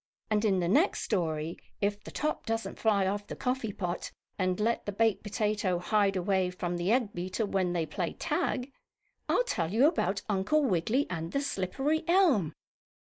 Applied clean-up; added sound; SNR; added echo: neural mask model Resemble Enhance denoiser.